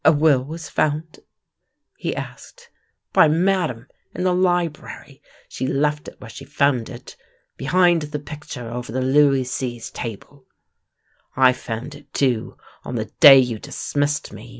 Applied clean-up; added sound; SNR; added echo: none; none; none; none.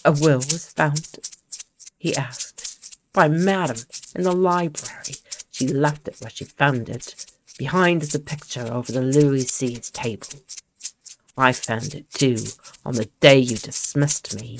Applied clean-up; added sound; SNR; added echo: neural mask model RNNoise.